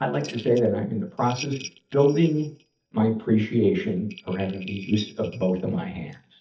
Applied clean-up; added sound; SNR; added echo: neural mask model DeepFilterNet 3.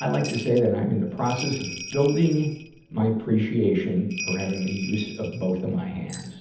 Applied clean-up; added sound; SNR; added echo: none; Bell; 15 dB; reverberation time 0.8 s.